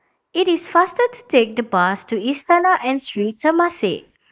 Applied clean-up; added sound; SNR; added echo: neural mask model Resemble Enhance denoiser.